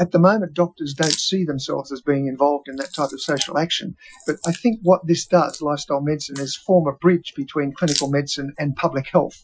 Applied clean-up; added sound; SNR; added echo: classical method Wiener filter.